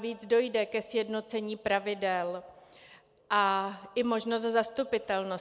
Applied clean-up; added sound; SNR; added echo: none; none; none; none.